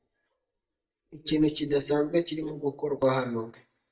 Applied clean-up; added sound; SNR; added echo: neural mask model DeepFilterNet 3.